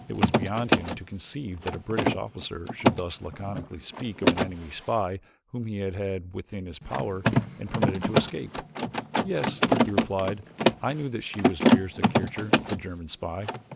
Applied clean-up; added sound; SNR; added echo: none; Mechanisms; -5 dB; none.